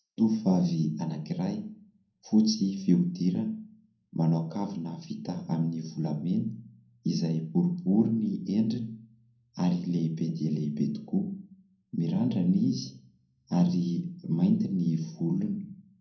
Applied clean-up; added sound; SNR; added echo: none; none; none; reverberation time 0.5 s.